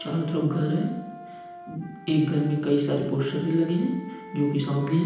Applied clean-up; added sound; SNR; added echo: none; Wind instrument, woodwind instrument; 18 dB; reverberation time 0.9 s.